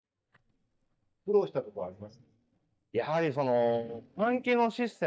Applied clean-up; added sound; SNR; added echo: neural mask model DeepFilterNet 3.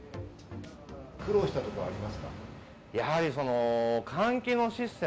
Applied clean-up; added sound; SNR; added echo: none; none; none; none.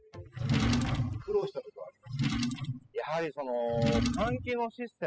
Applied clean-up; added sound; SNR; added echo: classical method spectral subtraction.